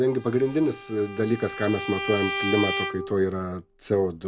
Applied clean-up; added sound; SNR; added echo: none; Bowed string instrument; 8 dB; none.